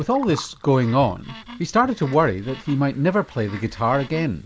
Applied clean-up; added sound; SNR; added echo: none; Gurgling + Wood; 18 dB; none.